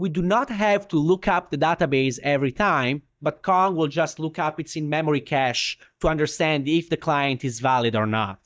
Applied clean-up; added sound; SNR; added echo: neural mask model DeepFilterNet 3.